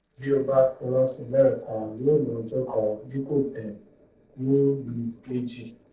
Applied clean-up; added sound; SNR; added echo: neural separator model SepFormer DNS4.